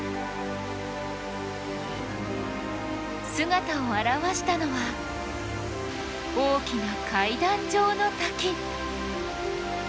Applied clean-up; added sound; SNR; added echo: none; none; none; none.